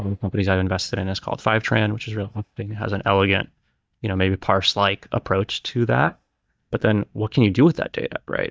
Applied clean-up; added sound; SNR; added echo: neural mask model DeepFilterNet 3.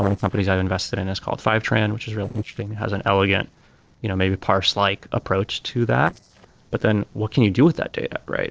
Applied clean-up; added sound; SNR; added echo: neural separator model SepFormer DNS4.